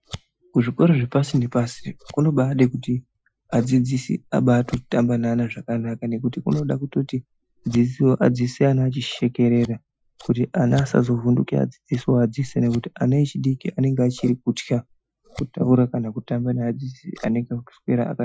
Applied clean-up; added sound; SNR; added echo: classical method Wiener filter.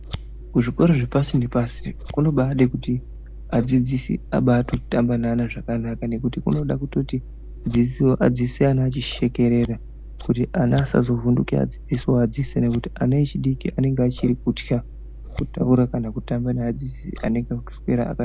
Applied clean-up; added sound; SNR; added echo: none; Scissors; 13 dB; none.